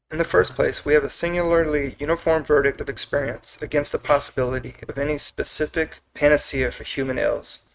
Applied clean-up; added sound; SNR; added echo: neural mask model RNNoise.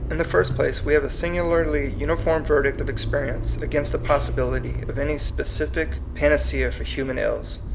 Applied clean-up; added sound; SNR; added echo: none; Motor vehicle (road); 3 dB; none.